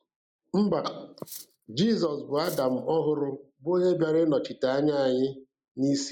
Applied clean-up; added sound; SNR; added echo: neural mask model Resemble Enhance denoiser.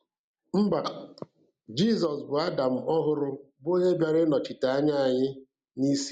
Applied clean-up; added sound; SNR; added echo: none; none; none; none.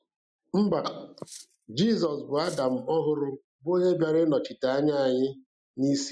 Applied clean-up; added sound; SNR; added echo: classical method Wiener filter.